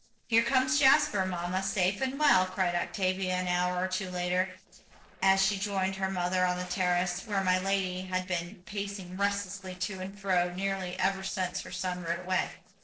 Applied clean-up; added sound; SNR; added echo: neural separator model SepFormer DNS4.